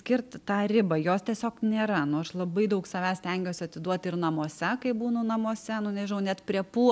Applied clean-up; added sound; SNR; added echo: none; none; none; none.